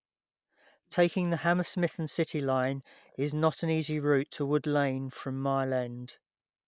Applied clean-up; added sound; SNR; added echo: none; none; none; none.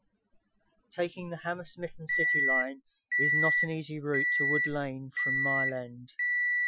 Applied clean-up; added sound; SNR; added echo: classical method Wiener filter.